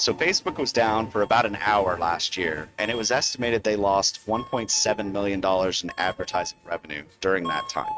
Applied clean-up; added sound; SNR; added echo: neural mask model RNNoise.